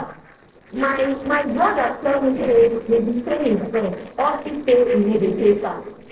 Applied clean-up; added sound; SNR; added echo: neural separator model SepFormer DNS4.